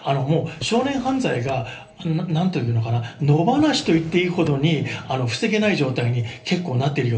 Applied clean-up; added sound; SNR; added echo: none; Drawer open or close; 20 dB; reverberation time 0.3 s.